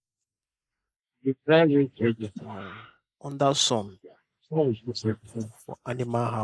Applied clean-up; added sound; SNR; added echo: neural mask model Resemble Enhance denoiser.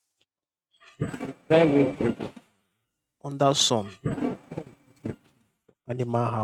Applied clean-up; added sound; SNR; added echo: neural mask model RNNoise.